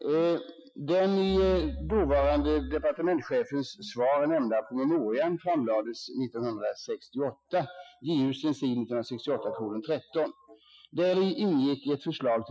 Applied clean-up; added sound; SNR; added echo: classical method Wiener filter.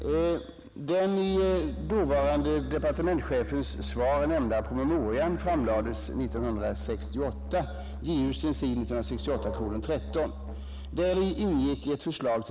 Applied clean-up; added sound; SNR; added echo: none; Musical instrument; 8 dB; none.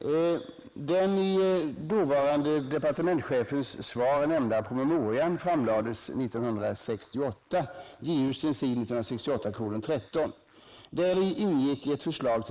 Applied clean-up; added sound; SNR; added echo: neural mask model Resemble Enhance denoiser.